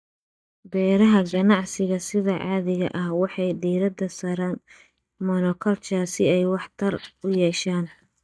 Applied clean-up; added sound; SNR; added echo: neural mask model DeepFilterNet 3.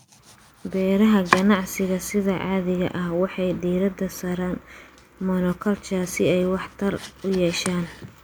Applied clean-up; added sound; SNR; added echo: none; Domestic sounds, home sounds; 12 dB; none.